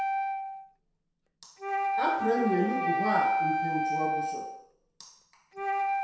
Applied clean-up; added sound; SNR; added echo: none; Wind instrument, woodwind instrument; -3 dB; reverberation time 0.7 s.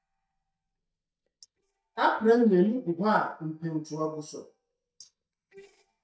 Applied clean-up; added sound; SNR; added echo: neural mask model DeepFilterNet 3.